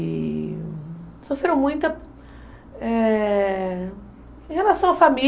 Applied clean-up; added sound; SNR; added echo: none; none; none; none.